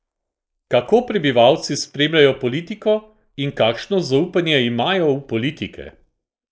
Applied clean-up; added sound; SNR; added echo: neural mask model Resemble Enhance denoiser.